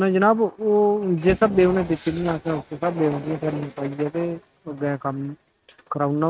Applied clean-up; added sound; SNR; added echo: neural mask model RNNoise.